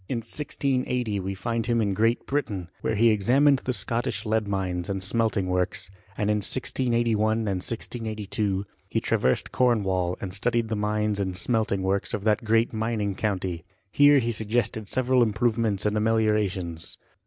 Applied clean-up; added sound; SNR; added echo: none; none; none; none.